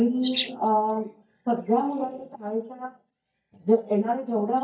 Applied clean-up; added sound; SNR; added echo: neural mask model DeepFilterNet 3.